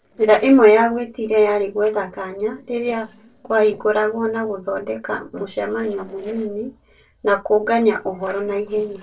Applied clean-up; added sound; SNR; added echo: neural separator model SepFormer DNS4.